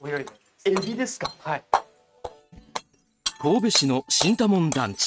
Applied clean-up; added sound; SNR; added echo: neural mask model RNNoise.